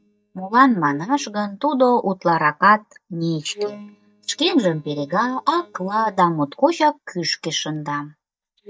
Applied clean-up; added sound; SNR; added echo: neural mask model DeepFilterNet 3.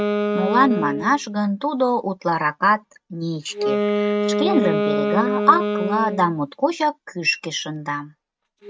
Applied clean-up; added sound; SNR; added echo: neural mask model RNNoise.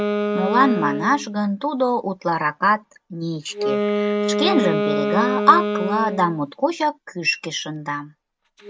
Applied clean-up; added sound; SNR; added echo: none; Wind instrument, woodwind instrument; 3 dB; none.